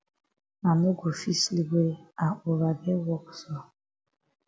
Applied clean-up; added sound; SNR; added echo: none; none; none; none.